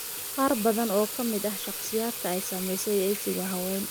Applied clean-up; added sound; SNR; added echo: none; Sink (filling or washing) / Water tap, faucet; 6 dB; none.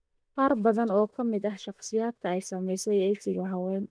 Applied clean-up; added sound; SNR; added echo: neural mask model DeepFilterNet 3.